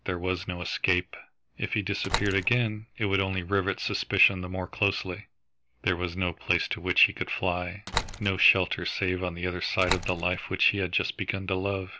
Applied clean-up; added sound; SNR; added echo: none; Slam; 9 dB; none.